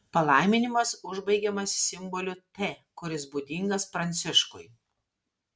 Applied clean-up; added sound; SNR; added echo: none; none; none; none.